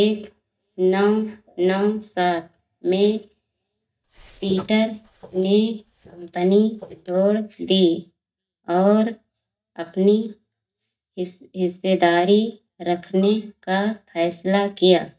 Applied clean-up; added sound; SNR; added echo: neural mask model DeepFilterNet 3.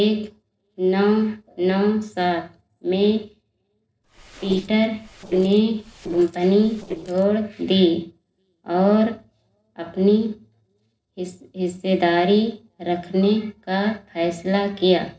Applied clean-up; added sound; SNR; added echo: neural separator model SepFormer DNS4.